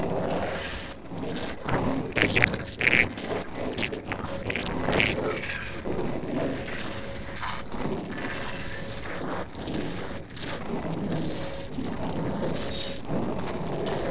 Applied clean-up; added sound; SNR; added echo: neural separator model SepFormer DNS4.